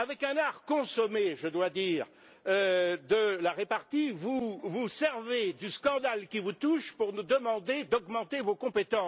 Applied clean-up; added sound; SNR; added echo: none; none; none; none.